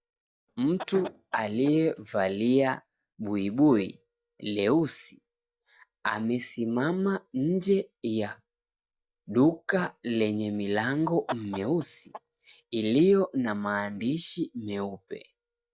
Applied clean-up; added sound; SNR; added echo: neural mask model DeepFilterNet 3.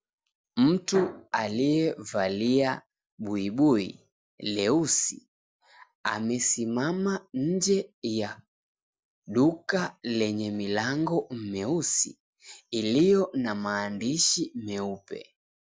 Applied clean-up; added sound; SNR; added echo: none; none; none; none.